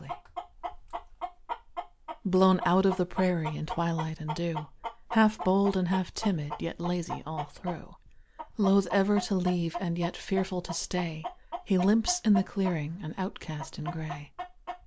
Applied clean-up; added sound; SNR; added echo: none; Chicken, rooster; 11 dB; none.